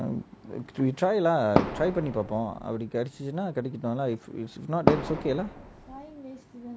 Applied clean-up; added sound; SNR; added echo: none; Fireworks; 0 dB; none.